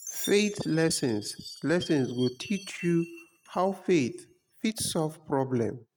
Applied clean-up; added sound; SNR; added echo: neural mask model RNNoise.